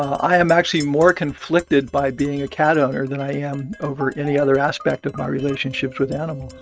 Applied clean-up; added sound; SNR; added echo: neural mask model RNNoise.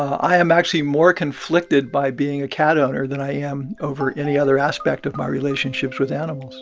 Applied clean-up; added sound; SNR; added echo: none; none; none; none.